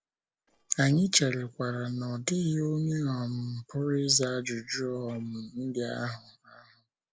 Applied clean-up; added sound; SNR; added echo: neural separator model SepFormer DNS4.